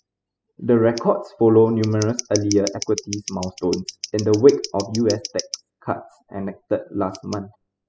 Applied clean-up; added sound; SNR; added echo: classical method spectral subtraction.